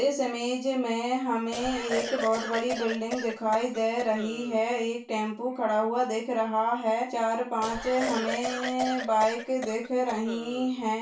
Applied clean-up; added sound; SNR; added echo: none; Cough; 9 dB; reverberation time 0.3 s.